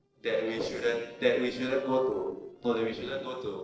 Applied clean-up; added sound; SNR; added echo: neural separator model SepFormer DNS4.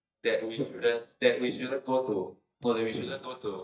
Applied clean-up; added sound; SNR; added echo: neural mask model DeepFilterNet 3.